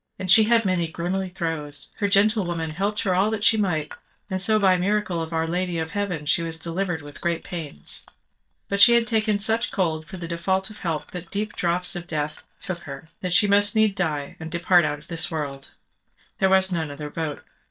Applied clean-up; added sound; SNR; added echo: neural mask model DeepFilterNet 3.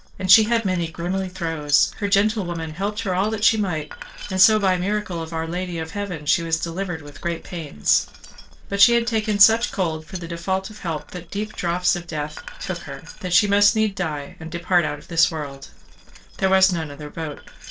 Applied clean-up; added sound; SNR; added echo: neural separator model SepFormer DNS4.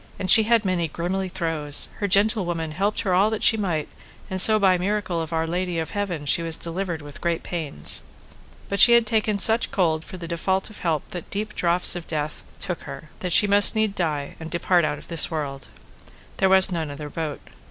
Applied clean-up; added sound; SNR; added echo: none; none; none; none.